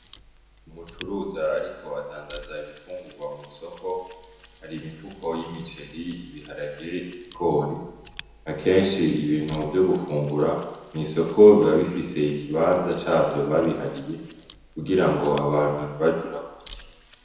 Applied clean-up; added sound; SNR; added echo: none; Mechanisms; 20 dB; reverberation time 1.0 s.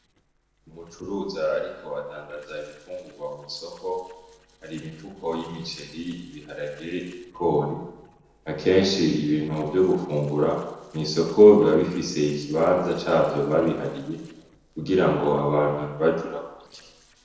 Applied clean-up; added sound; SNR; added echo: neural separator model SepFormer DNS4.